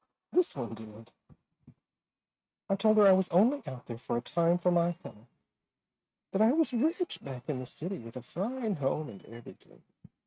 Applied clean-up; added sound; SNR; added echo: neural mask model RNNoise.